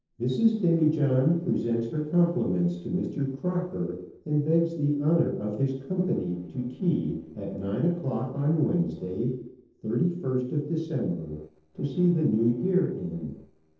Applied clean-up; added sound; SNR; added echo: neural separator model SepFormer DNS4.